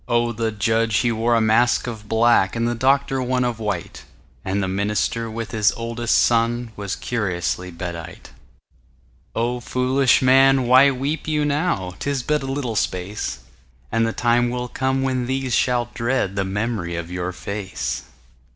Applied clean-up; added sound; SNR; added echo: none; none; none; none.